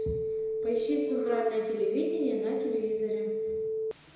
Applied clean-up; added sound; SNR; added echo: none; Telephone; -2 dB; reverberation time 1.0 s.